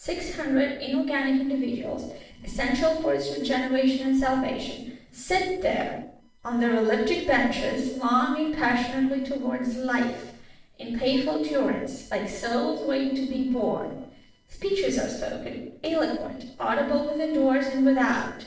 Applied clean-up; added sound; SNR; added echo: neural separator model SepFormer DNS4.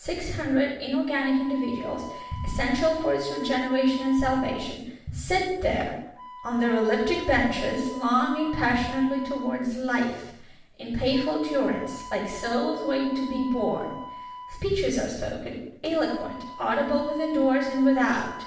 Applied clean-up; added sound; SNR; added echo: none; Wind instrument, woodwind instrument; 16 dB; reverberation time 0.7 s.